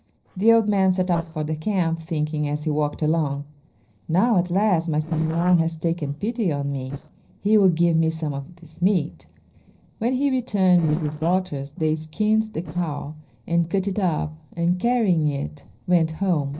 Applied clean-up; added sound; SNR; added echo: neural separator model SepFormer DNS4.